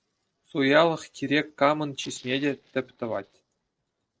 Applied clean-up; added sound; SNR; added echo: neural separator model SepFormer DNS4.